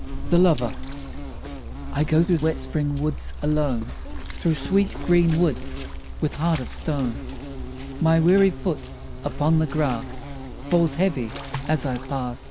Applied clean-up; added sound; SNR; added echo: none; Insect; 7 dB; none.